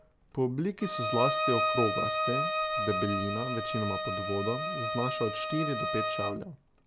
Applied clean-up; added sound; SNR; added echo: none; Bowed string instrument; -1 dB; none.